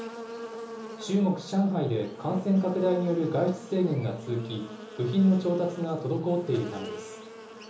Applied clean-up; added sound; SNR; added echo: none; Buzz; 13 dB; reverberation time 1.2 s.